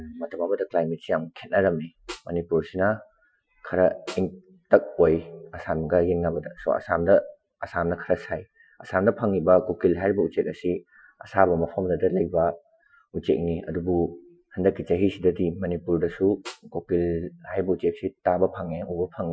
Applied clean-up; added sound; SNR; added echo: classical method Wiener filter.